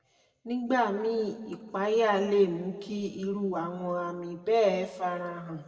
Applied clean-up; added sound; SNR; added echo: none; none; none; reverberation time 1.6 s.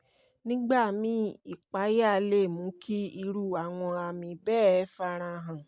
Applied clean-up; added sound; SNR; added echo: none; none; none; none.